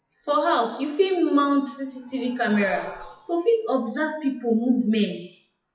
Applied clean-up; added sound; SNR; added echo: classical method WPE with log-MMSE.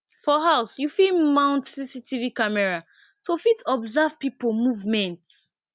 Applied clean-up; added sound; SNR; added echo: none; none; none; none.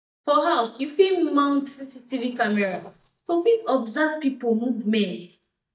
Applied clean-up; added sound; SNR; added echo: neural mask model DeepFilterNet 3.